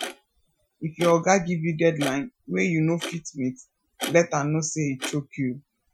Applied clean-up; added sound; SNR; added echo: classical method Wiener filter.